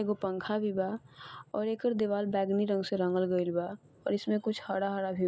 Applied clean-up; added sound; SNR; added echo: none; none; none; none.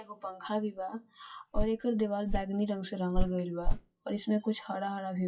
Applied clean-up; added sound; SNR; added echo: classical method WPE with log-MMSE.